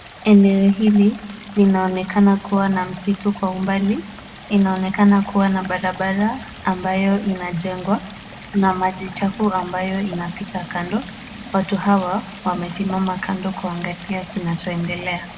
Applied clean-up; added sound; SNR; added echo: none; Stream; 17 dB; reverberation time 0.9 s.